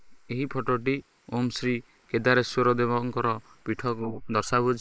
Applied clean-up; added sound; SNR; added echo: neural mask model Resemble Enhance denoiser.